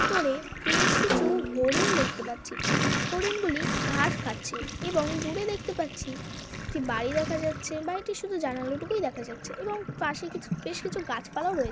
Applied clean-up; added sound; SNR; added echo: none; Sink (filling or washing) + Snare drum; 0 dB; none.